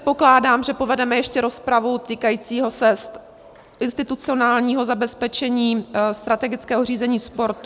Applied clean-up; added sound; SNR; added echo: none; none; none; none.